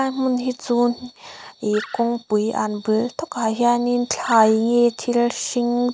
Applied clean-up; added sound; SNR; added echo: none; Animal; 18 dB; none.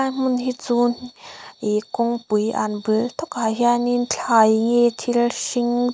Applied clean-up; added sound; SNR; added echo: none; none; none; none.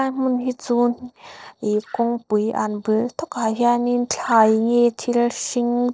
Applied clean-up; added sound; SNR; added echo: neural separator model SepFormer DNS4.